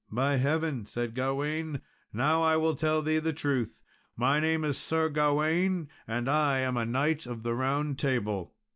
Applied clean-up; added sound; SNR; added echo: none; none; none; none.